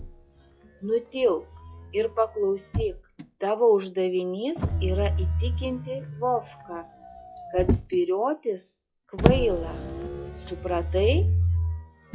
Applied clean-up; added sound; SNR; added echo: classical method log-MMSE.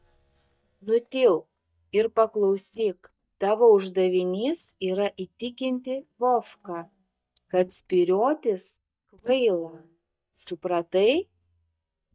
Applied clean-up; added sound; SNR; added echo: neural mask model DeepFilterNet 3.